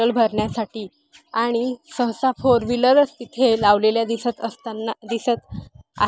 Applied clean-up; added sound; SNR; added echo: none; none; none; none.